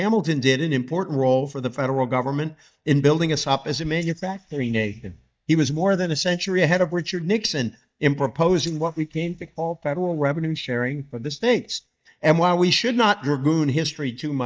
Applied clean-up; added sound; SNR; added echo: neural mask model DeepFilterNet 3.